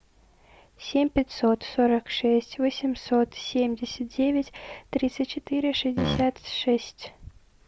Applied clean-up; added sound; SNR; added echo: none; Fart; 3 dB; none.